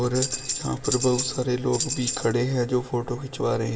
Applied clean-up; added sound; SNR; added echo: none; Tambourine; 4 dB; reverberation time 0.7 s.